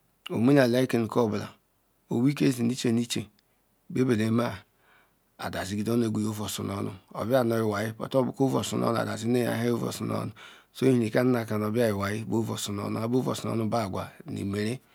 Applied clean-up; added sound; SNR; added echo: none; none; none; none.